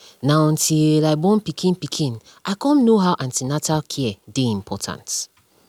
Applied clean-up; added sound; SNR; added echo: none; none; none; none.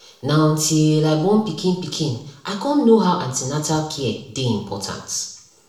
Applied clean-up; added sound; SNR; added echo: none; none; none; reverberation time 0.6 s.